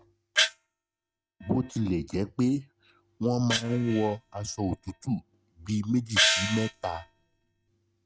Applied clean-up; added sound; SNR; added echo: neural mask model RNNoise.